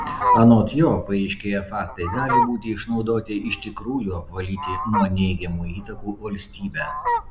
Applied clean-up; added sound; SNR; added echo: none; Fowl; 5 dB; none.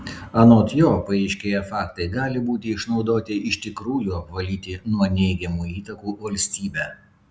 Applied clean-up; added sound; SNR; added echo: none; none; none; none.